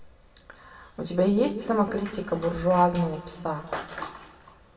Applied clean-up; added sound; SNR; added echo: none; none; none; reverberation time 1.2 s.